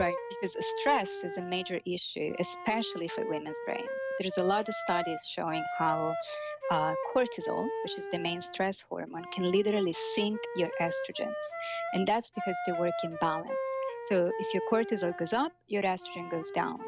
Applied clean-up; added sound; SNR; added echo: none; Wind instrument, woodwind instrument; 5 dB; none.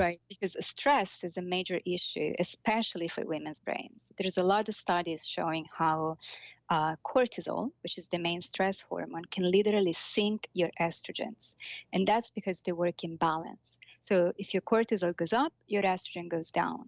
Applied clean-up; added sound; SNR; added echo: none; none; none; none.